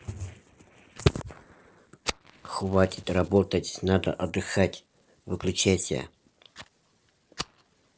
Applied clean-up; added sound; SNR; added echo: neural separator model SepFormer DNS4.